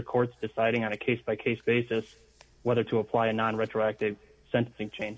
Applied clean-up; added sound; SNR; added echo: none; none; none; none.